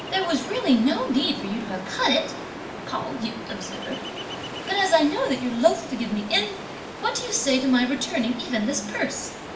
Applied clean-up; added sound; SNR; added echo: none; Ocean; 10 dB; reverberation time 0.7 s.